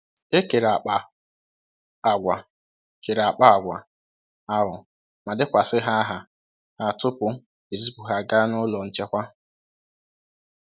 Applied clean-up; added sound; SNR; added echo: none; none; none; none.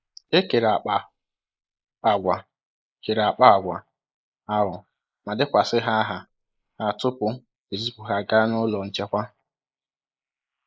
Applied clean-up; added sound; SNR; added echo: neural mask model Resemble Enhance denoiser.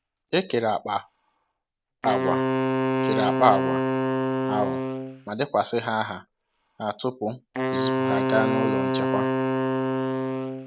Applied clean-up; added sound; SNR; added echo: none; Wind instrument, woodwind instrument; -2 dB; none.